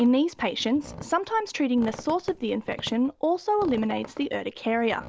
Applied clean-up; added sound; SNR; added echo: none; Squeak; 18 dB; none.